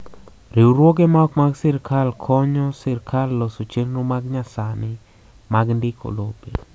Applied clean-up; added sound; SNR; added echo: none; none; none; none.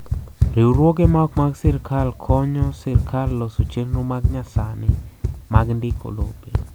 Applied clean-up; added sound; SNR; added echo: none; Run; 1 dB; none.